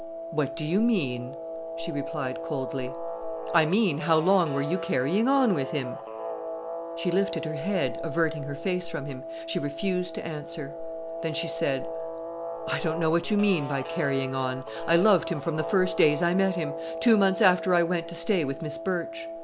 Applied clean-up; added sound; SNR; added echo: none; Guitar; 8 dB; none.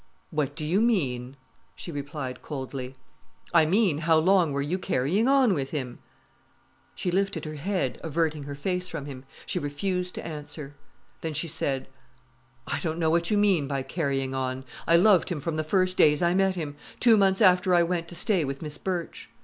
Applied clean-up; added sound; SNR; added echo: none; none; none; none.